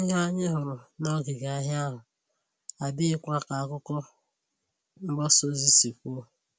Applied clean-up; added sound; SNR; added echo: none; none; none; none.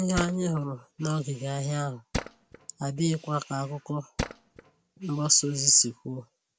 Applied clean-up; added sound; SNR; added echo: none; Tools; 12 dB; none.